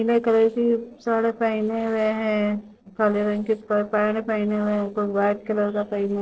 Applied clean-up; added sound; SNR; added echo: neural separator model SepFormer DNS4.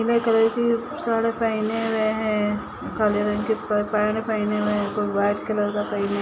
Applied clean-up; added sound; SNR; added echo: none; Cat; 19 dB; none.